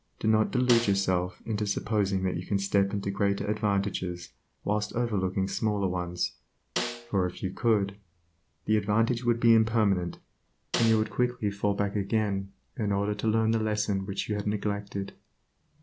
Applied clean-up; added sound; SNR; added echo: none; Snare drum; 9 dB; none.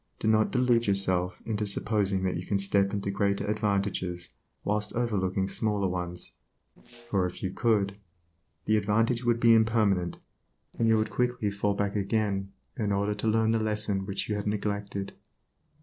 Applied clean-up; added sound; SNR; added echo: neural separator model SepFormer DNS4.